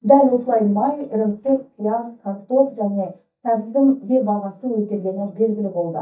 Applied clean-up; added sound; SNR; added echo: neural mask model DeepFilterNet 3.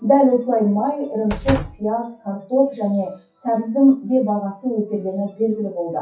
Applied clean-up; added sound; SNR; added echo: classical method WPE with log-MMSE.